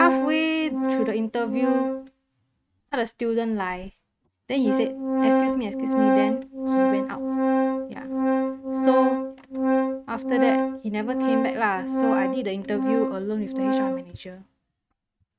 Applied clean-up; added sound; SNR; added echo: neural mask model RNNoise.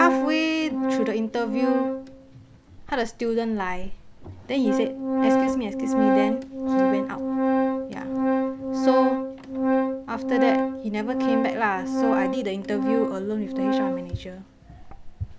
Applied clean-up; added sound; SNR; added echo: none; Organ; -3 dB; none.